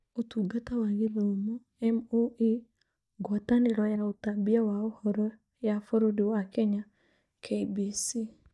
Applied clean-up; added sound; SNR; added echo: neural mask model DeepFilterNet 3.